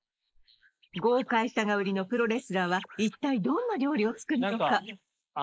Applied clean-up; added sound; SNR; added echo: neural mask model Resemble Enhance denoiser.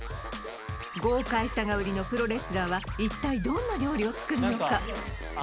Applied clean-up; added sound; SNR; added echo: none; Alarm; 15 dB; none.